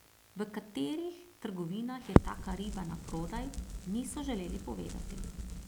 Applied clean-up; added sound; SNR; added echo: none; Crackle; -4 dB; none.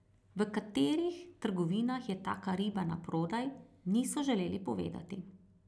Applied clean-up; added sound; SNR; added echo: none; none; none; none.